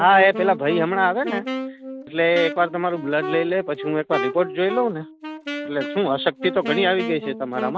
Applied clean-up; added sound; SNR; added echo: none; Wind instrument, woodwind instrument; 9 dB; none.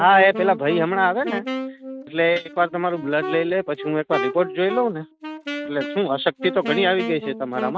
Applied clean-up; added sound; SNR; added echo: neural mask model RNNoise.